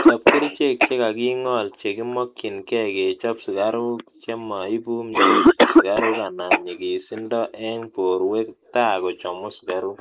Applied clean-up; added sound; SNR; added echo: neural mask model Resemble Enhance denoiser.